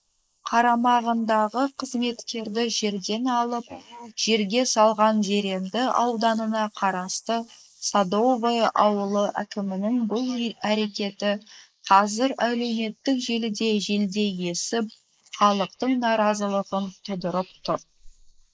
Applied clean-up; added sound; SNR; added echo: neural mask model Resemble Enhance denoiser.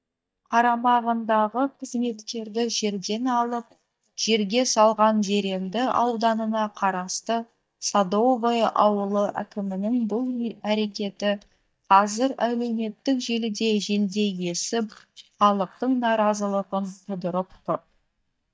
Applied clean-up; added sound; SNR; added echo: neural mask model DeepFilterNet 3.